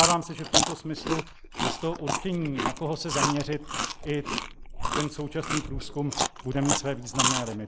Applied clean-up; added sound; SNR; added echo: neural mask model Resemble Enhance denoiser.